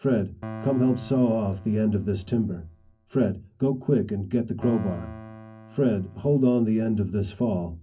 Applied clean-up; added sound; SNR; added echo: none; Piano; 18 dB; reverberation time 0.3 s.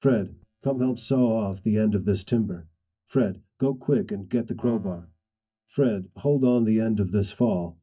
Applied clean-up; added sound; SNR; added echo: neural mask model DeepFilterNet 3.